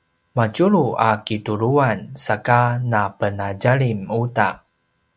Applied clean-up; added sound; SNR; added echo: none; none; none; none.